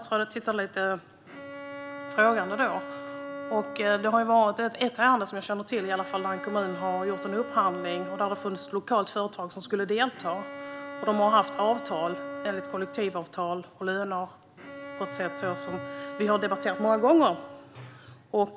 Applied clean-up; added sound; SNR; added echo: none; Bowed string instrument; 12 dB; none.